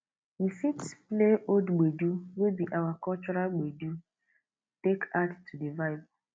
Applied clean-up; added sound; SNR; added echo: none; none; none; none.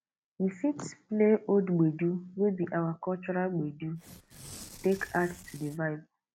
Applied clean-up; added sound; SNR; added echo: none; Tearing; 18 dB; none.